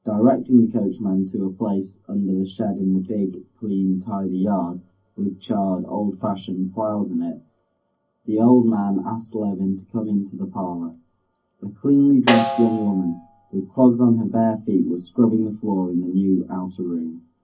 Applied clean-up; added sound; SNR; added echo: none; Snare drum; 6 dB; reverberation time 0.3 s.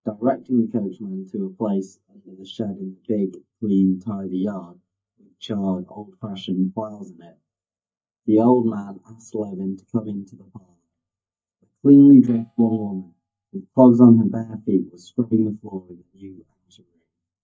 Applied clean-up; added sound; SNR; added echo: neural mask model DeepFilterNet 3.